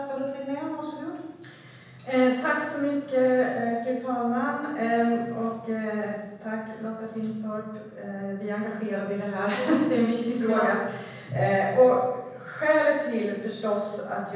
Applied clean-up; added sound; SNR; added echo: none; none; none; reverberation time 1.1 s.